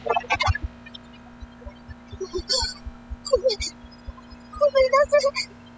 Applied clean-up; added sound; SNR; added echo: classical method spectral subtraction.